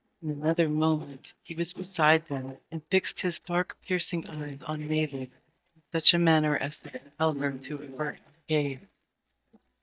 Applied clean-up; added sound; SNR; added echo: neural mask model DeepFilterNet 3.